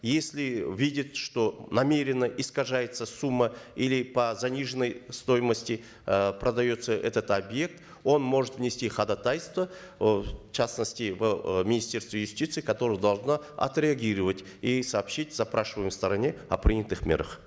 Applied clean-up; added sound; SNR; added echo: none; none; none; none.